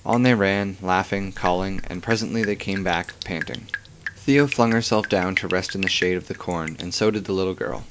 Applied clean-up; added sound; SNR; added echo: none; Drip; 11 dB; none.